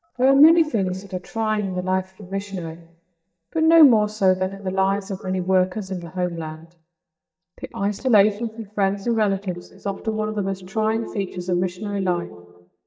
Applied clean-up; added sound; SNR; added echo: neural mask model DeepFilterNet 3.